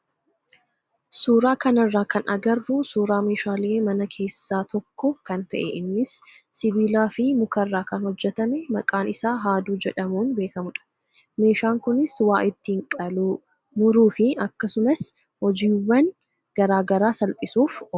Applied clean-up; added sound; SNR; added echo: none; none; none; none.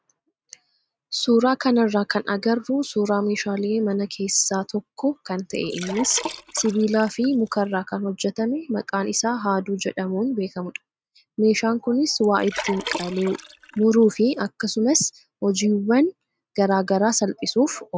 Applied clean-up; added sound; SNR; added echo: neural mask model RNNoise.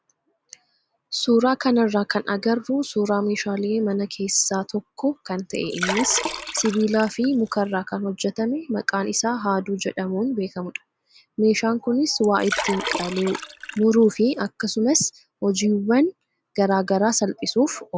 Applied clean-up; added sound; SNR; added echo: none; Liquid; 9 dB; none.